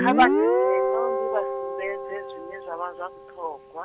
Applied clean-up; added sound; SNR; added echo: none; Guitar; -3 dB; none.